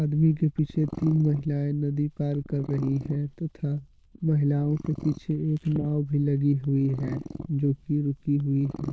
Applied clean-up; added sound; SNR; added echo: neural diffusion model UNIVERSE++.